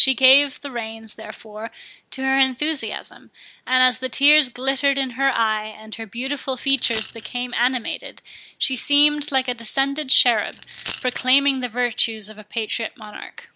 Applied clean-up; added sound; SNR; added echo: none; Coin (dropping); 7 dB; none.